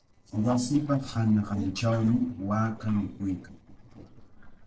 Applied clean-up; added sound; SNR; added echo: neural separator model SepFormer DNS4.